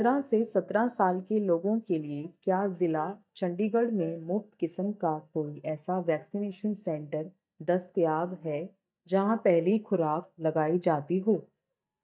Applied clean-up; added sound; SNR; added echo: neural mask model DeepFilterNet 3.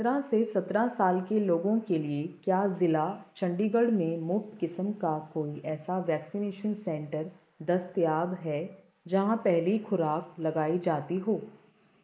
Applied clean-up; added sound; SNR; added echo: neural mask model Resemble Enhance denoiser.